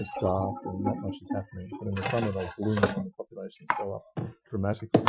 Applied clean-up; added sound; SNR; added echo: classical method Wiener filter.